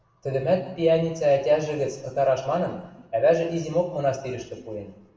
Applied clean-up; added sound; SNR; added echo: none; none; none; reverberation time 1.0 s.